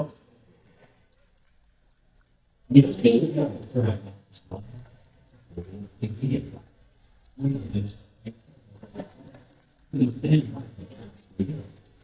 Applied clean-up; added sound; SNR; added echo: neural mask model DeepFilterNet 3.